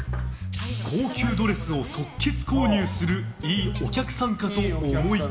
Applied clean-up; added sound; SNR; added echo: none; Bass guitar; 4 dB; none.